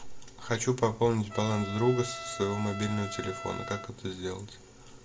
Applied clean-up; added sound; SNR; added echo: none; Trumpet; 11 dB; reverberation time 0.2 s.